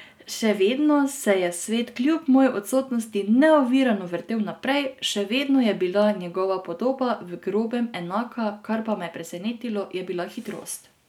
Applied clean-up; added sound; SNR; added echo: none; none; none; none.